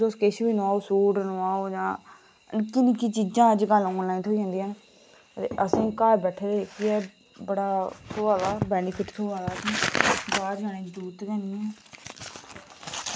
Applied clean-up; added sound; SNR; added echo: none; none; none; none.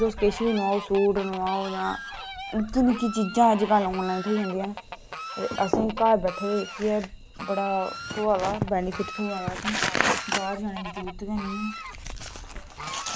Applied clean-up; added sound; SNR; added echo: none; Fowl; 11 dB; none.